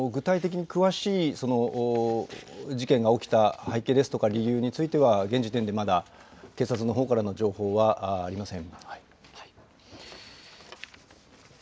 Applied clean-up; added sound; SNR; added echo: none; none; none; none.